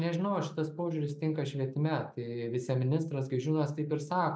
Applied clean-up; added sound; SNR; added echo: none; none; none; none.